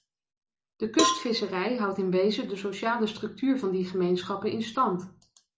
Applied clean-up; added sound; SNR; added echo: none; Cowbell; 4 dB; none.